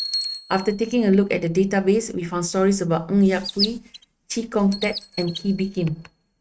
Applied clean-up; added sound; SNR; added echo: neural mask model RNNoise.